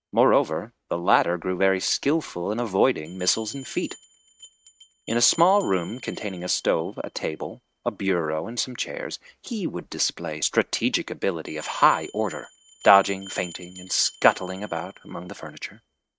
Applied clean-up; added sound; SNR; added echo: neural mask model RNNoise.